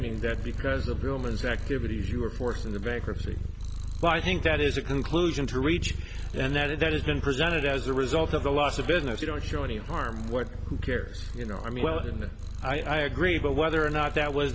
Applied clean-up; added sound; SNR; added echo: none; Purr; 4 dB; none.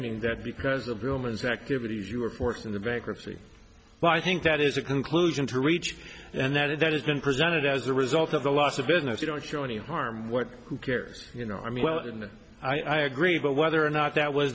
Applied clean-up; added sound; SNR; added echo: none; none; none; none.